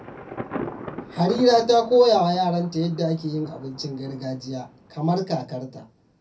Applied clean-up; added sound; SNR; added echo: none; Thunder; 15 dB; reverberation time 0.3 s.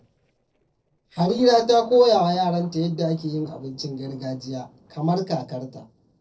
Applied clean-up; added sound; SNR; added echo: neural separator model SepFormer DNS4.